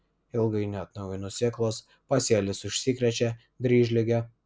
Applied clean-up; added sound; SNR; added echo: none; none; none; none.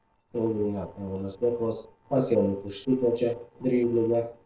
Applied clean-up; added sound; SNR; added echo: neural separator model SepFormer DNS4.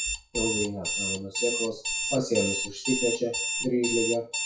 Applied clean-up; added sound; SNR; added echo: classical method WPE with log-MMSE.